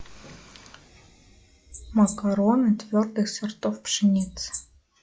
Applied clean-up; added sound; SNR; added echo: classical method log-MMSE.